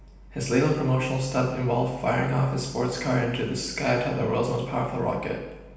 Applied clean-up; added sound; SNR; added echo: none; none; none; reverberation time 0.9 s.